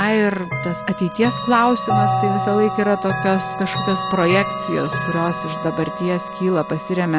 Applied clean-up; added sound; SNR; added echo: none; Chime / Clock; 4 dB; none.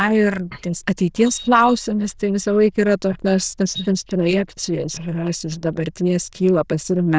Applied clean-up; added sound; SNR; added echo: neural diffusion model UNIVERSE++.